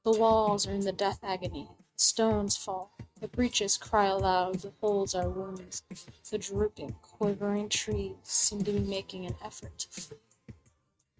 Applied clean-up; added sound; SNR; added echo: neural mask model RNNoise.